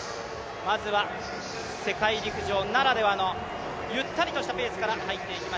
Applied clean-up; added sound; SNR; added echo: none; Thunder + Acoustic guitar / Strum; 19 dB; none.